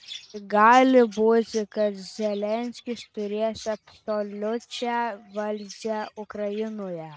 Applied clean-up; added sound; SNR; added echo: neural mask model RNNoise.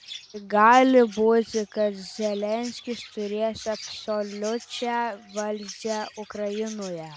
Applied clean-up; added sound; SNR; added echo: none; Chirp, tweet; 19 dB; none.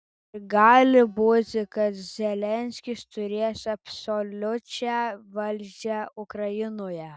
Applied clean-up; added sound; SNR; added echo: none; none; none; none.